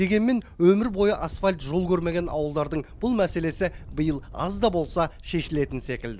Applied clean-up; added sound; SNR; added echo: none; none; none; none.